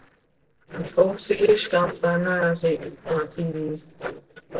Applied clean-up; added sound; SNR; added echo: neural separator model SepFormer DNS4.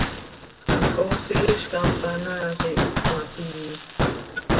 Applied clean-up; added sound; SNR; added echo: none; Fireworks; -3 dB; reverberation time 0.6 s.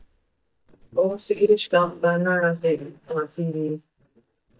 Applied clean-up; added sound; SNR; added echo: neural mask model DeepFilterNet 3.